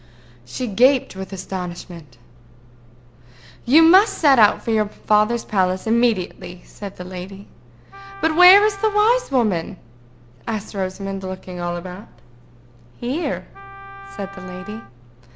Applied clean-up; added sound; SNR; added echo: none; Wind instrument, woodwind instrument; 17 dB; none.